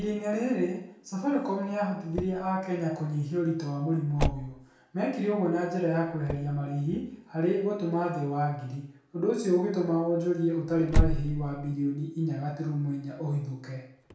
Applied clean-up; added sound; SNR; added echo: none; Motor vehicle (road); 6 dB; reverberation time 0.6 s.